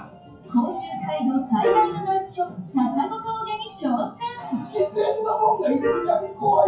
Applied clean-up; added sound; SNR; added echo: classical method WPE with log-MMSE.